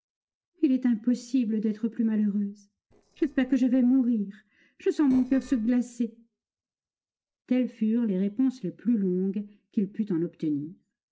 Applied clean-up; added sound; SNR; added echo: neural separator model SepFormer DNS4.